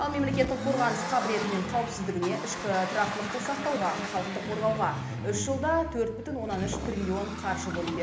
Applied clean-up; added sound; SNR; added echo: none; Accelerating, revving, vroom; 5 dB; reverberation time 0.8 s.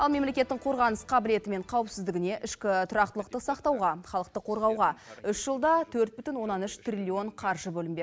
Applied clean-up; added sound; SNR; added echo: none; none; none; none.